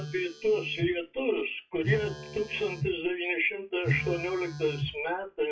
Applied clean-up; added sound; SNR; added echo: classical method WPE with log-MMSE.